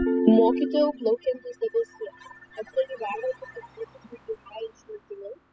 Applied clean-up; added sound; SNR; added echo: classical method spectral subtraction.